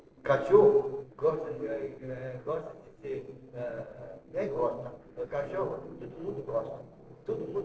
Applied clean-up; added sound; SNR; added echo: neural separator model SepFormer DNS4.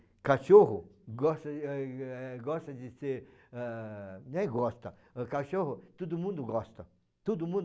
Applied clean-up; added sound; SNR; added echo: none; none; none; none.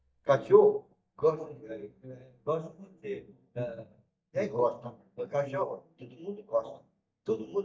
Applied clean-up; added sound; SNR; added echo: neural mask model DeepFilterNet 3.